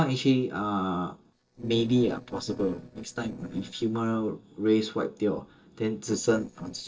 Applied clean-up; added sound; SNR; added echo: neural separator model SepFormer DNS4.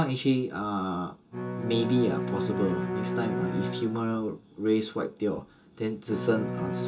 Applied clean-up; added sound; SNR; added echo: none; Bowed string instrument; 4 dB; reverberation time 0.2 s.